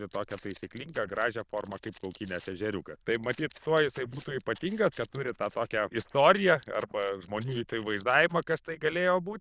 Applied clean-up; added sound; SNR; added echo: neural diffusion model UNIVERSE++.